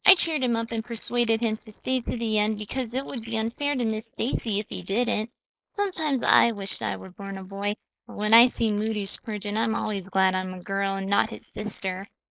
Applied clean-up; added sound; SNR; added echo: neural mask model Resemble Enhance denoiser.